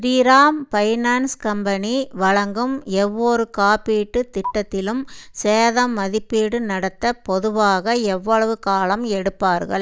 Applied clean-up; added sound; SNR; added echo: neural mask model DeepFilterNet 3.